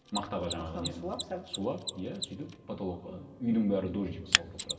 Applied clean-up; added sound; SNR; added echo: none; Mechanisms; 4 dB; reverberation time 2.1 s.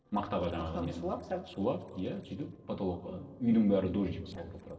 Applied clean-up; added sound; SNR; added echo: neural separator model SepFormer DNS4.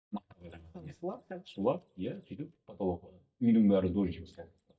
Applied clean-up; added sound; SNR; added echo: neural mask model DeepFilterNet 3.